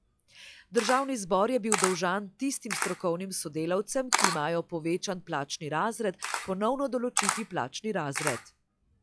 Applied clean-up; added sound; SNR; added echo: classical method log-MMSE.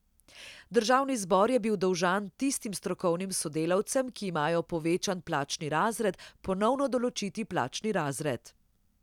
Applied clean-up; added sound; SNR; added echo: none; none; none; none.